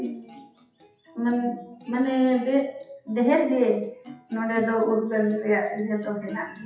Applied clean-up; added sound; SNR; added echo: classical method WPE with log-MMSE.